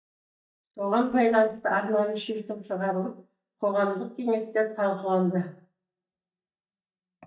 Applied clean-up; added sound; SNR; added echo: neural mask model DeepFilterNet 3.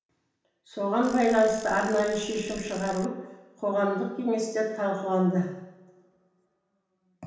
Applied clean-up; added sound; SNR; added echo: none; Bicycle; 17 dB; reverberation time 0.9 s.